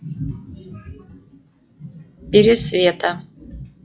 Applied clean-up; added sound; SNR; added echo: classical method log-MMSE.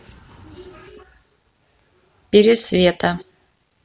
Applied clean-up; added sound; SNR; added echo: none; none; none; none.